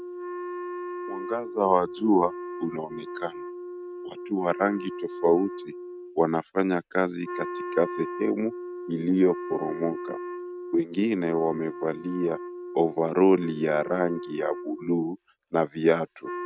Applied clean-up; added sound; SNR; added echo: neural mask model RNNoise.